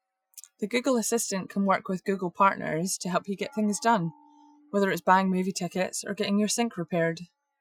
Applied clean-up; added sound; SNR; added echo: classical method Wiener filter.